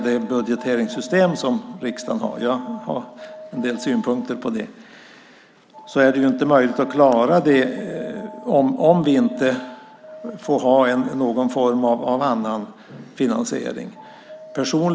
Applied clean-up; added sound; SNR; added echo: none; Alarm; 19 dB; none.